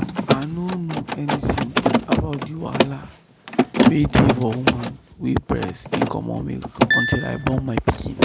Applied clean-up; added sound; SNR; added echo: none; Piano + Mechanisms; -1 dB; none.